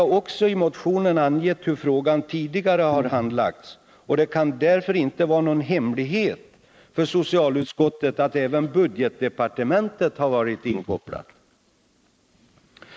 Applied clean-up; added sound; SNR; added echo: neural mask model Resemble Enhance denoiser.